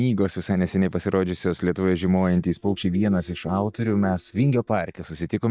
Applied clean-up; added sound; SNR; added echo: neural mask model DeepFilterNet 3.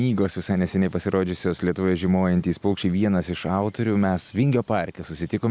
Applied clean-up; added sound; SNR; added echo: none; none; none; none.